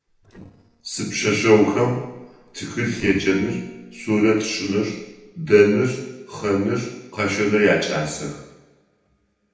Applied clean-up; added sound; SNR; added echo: neural separator model SepFormer DNS4.